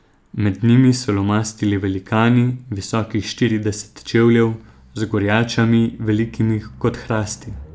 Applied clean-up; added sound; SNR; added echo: none; none; none; none.